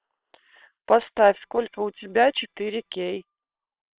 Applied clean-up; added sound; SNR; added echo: neural separator model SepFormer WHAM!.